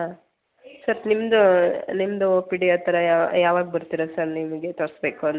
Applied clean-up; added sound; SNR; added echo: none; none; none; none.